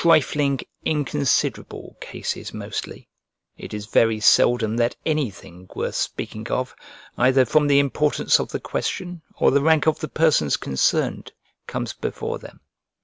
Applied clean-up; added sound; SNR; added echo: none; none; none; none.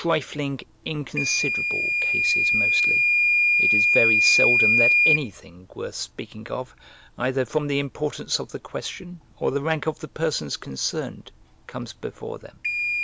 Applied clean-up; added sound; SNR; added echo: none; Microwave oven / Alarm; -4 dB; none.